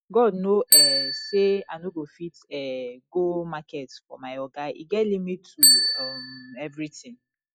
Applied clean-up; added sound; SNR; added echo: classical method log-MMSE.